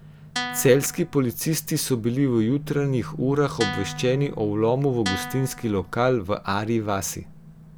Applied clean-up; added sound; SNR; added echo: none; Guitar; 10 dB; none.